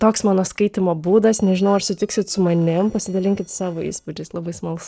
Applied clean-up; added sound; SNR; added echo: neural separator model SepFormer DNS4.